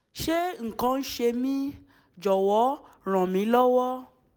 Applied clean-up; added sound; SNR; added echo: none; none; none; none.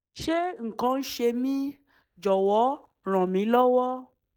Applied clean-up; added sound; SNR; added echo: neural mask model DeepFilterNet 3.